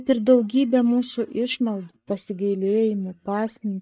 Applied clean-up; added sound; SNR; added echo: neural mask model DeepFilterNet 3.